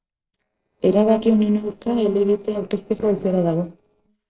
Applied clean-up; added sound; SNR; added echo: neural separator model SepFormer DNS4.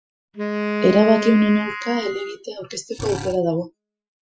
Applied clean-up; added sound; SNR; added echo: classical method Wiener filter.